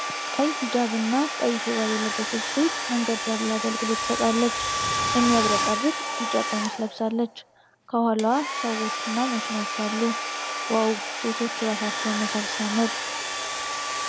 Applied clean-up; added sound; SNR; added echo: none; Domestic sounds, home sounds; 2 dB; none.